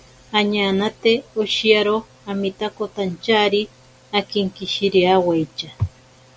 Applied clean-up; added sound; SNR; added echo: none; none; none; none.